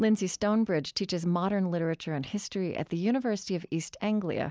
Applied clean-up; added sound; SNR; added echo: none; none; none; none.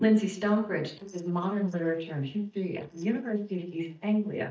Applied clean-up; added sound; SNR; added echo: neural mask model DeepFilterNet 3.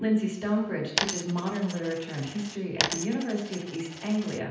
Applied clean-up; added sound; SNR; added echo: none; Coin (dropping); 5 dB; reverberation time 0.9 s.